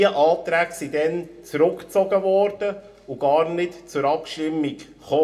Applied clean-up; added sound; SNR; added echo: none; none; none; reverberation time 0.3 s.